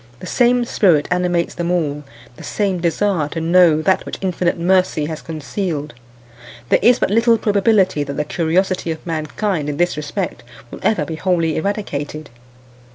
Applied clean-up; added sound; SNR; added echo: none; none; none; none.